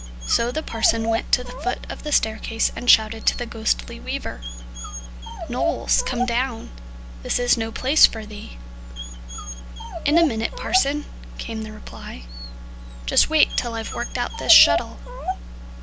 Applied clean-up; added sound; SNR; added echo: none; Dog; 8 dB; none.